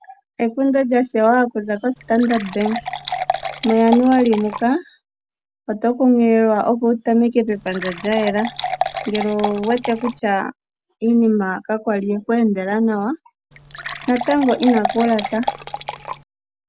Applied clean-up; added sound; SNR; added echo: none; Fill (with liquid) / Water; 8 dB; none.